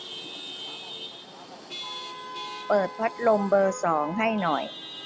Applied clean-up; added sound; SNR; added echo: none; Chatter / Traffic noise, roadway noise / Vehicle horn, car horn, honking / Engine; 10 dB; none.